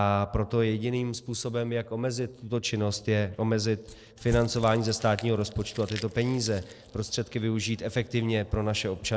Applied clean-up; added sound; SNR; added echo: neural separator model SepFormer DNS4.